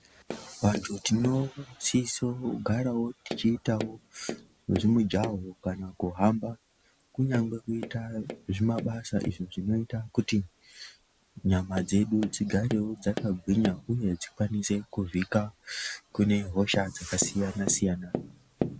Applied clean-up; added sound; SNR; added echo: none; Tap; 13 dB; none.